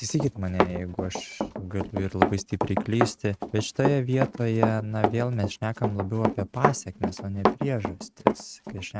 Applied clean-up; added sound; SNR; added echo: neural mask model RNNoise.